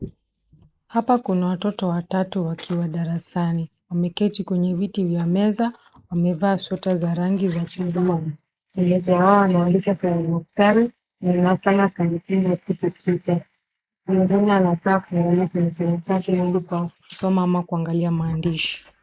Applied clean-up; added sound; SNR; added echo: neural mask model Resemble Enhance denoiser.